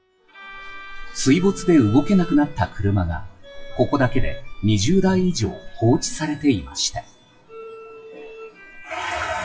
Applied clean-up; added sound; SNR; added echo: classical method WPE with log-MMSE.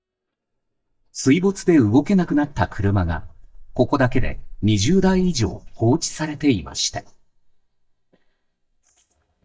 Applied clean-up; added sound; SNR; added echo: neural mask model DeepFilterNet 3.